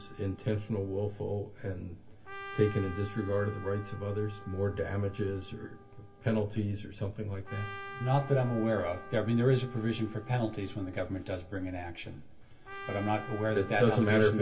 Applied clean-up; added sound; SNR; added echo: none; Trumpet; 16 dB; reverberation time 0.2 s.